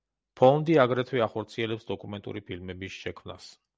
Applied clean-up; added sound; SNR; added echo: none; none; none; none.